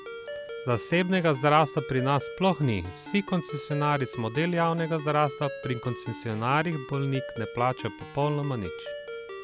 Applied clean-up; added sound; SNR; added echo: none; Ringtone; 12 dB; none.